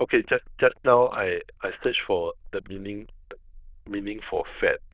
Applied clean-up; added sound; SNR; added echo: neural diffusion model UNIVERSE++.